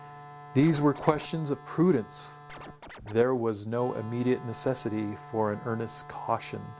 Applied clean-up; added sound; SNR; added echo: none; Scratching (performance technique) + Wind instrument, woodwind instrument; 17 dB; none.